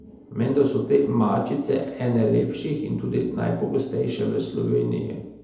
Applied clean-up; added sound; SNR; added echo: none; none; none; reverberation time 2.0 s.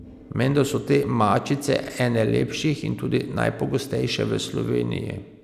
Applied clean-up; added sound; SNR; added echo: none; none; none; none.